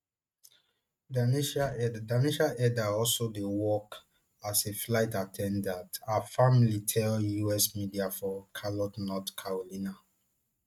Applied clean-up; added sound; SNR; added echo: neural mask model RNNoise.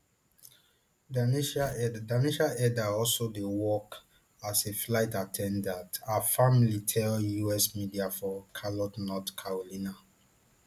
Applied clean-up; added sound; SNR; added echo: none; Tearing; 16 dB; none.